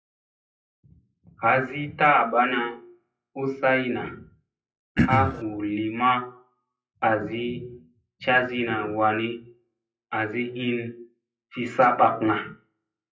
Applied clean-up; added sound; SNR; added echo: classical method WPE with log-MMSE.